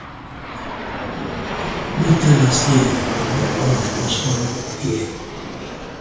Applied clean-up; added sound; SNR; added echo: none; Fixed-wing aircraft, airplane; 3 dB; reverberation time 0.6 s.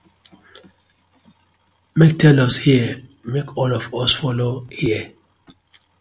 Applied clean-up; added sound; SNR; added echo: none; none; none; none.